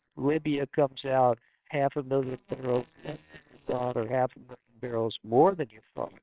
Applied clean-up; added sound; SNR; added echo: neural separator model SepFormer WHAMR!.